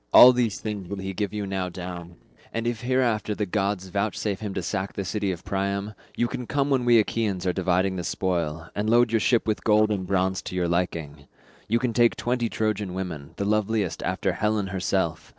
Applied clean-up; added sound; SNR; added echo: neural separator model SepFormer DNS4.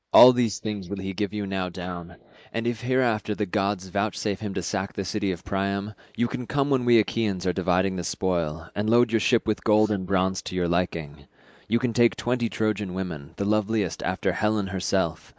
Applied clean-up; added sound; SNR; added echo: neural mask model Resemble Enhance denoiser.